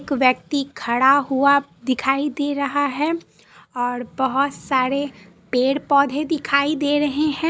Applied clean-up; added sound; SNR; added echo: none; none; none; none.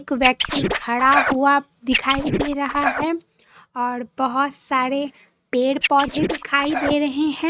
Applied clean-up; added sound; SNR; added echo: neural mask model RNNoise.